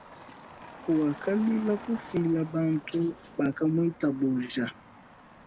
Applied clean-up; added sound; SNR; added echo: none; Motor vehicle (road); 18 dB; none.